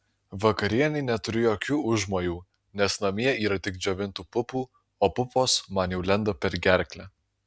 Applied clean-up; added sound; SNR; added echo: none; none; none; none.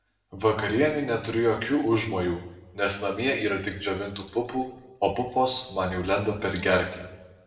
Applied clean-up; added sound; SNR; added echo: none; none; none; reverberation time 0.8 s.